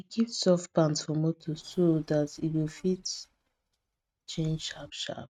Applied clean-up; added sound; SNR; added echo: neural mask model RNNoise.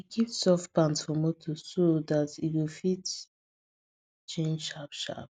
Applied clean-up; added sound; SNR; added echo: none; none; none; none.